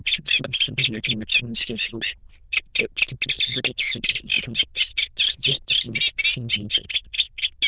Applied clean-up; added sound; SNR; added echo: neural diffusion model UNIVERSE++.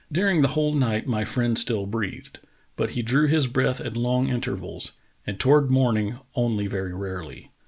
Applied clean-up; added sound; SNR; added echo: none; none; none; none.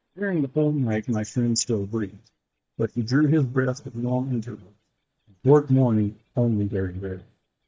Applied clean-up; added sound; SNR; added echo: neural mask model DeepFilterNet 3.